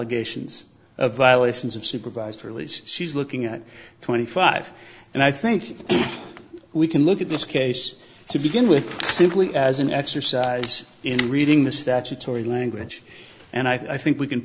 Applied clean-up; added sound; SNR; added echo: none; none; none; none.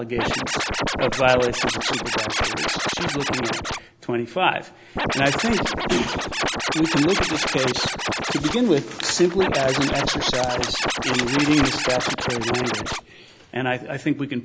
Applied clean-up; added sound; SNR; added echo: none; Scratching (performance technique); 1 dB; none.